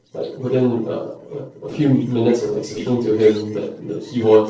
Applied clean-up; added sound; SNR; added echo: neural separator model SepFormer DNS4.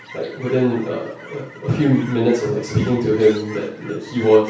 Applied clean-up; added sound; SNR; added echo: none; Chirp, tweet / Fowl; 19 dB; reverberation time 0.6 s.